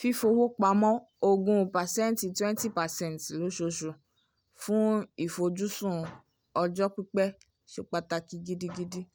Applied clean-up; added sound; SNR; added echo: none; none; none; none.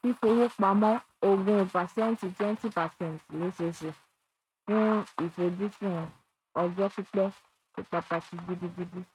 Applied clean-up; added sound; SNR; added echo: neural mask model RNNoise.